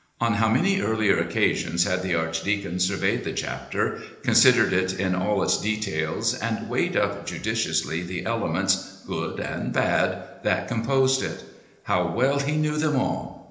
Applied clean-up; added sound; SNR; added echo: none; none; none; reverberation time 1.0 s.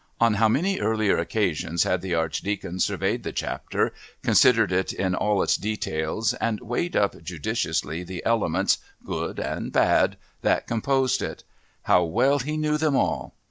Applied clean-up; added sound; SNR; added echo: none; none; none; none.